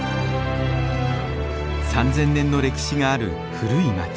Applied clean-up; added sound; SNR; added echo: none; none; none; none.